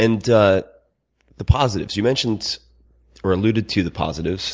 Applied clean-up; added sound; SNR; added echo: none; none; none; none.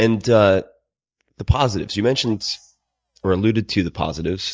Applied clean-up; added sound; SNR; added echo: neural mask model DeepFilterNet 3.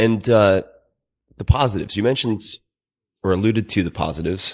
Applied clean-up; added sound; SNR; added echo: neural mask model Resemble Enhance denoiser.